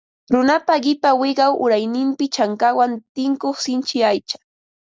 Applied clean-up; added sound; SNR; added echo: none; none; none; none.